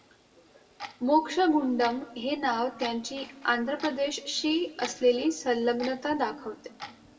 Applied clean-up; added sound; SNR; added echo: none; Clock; 18 dB; reverberation time 1.9 s.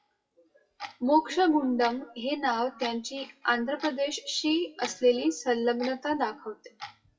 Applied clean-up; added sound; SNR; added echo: classical method WPE with log-MMSE.